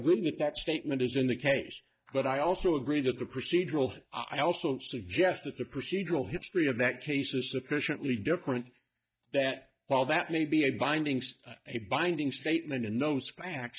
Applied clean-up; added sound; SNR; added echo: neural mask model DeepFilterNet 3.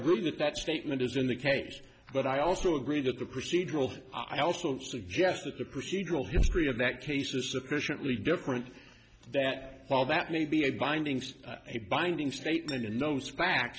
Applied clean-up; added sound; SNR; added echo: none; Acoustic guitar; 17 dB; none.